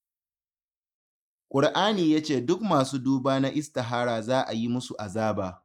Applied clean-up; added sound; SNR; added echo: neural mask model Resemble Enhance denoiser.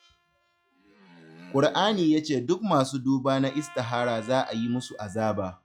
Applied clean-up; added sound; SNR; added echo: classical method log-MMSE.